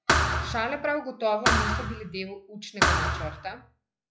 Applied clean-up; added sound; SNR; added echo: classical method log-MMSE.